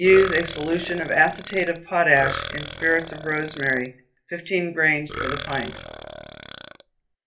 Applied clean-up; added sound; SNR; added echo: none; Burping, eructation; 11 dB; reverberation time 0.3 s.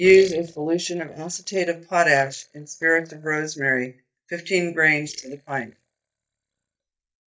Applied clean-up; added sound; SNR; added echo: neural mask model DeepFilterNet 3.